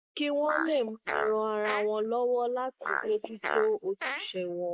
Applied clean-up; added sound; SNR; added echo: neural mask model Resemble Enhance denoiser.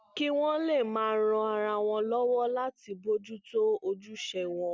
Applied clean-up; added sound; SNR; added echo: none; none; none; none.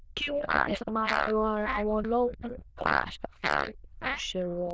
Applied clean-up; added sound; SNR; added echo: neural diffusion model UNIVERSE++.